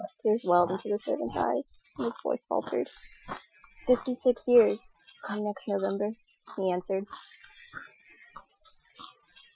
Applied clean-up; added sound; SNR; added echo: classical method Wiener filter.